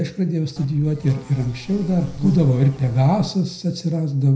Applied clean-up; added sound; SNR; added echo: none; Insect; 14 dB; reverberation time 0.4 s.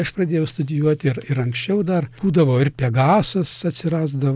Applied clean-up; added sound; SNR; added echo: none; none; none; none.